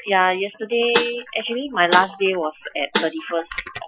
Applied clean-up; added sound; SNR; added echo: classical method Wiener filter.